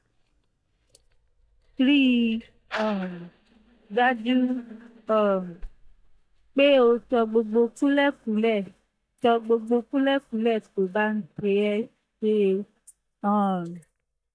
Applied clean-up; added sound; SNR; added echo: neural mask model DeepFilterNet 3.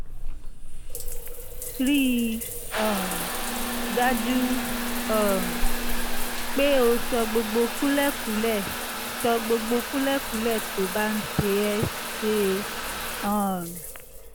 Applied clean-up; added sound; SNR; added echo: none; Trickle, dribble / Bathtub (filling or washing) / Water tap, faucet; 1 dB; none.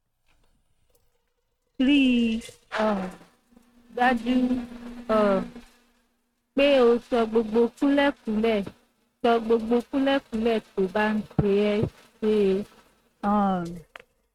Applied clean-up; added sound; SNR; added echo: neural mask model RNNoise.